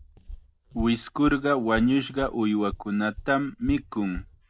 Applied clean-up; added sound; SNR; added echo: none; Walk, footsteps; 14 dB; none.